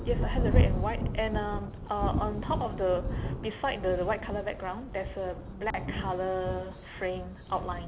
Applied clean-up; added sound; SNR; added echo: none; Thunder; -1 dB; none.